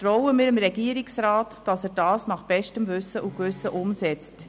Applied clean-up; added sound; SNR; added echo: none; none; none; none.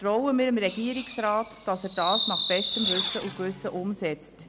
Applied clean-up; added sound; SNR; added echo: none; Fireworks; -3 dB; none.